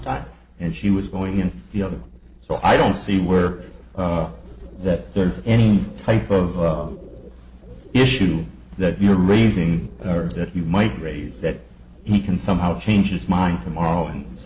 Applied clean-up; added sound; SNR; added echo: neural separator model SepFormer DNS4.